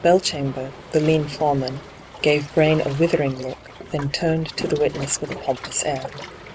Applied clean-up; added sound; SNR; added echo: none; Waves, surf; 14 dB; none.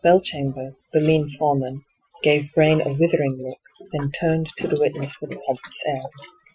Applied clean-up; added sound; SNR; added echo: classical method Wiener filter.